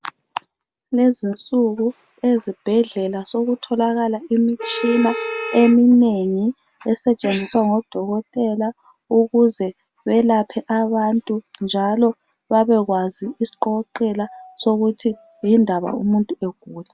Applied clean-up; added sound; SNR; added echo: none; none; none; none.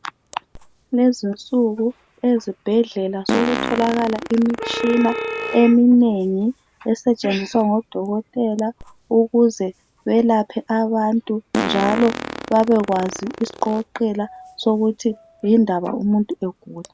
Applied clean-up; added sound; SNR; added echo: none; Fart; 13 dB; none.